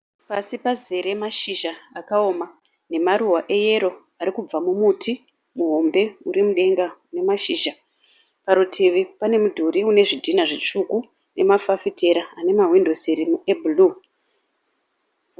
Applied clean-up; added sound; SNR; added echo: none; none; none; none.